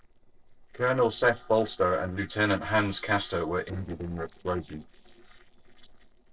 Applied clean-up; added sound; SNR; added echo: neural separator model SepFormer DNS4.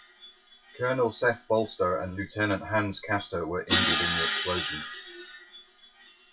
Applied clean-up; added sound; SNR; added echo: classical method WPE with log-MMSE.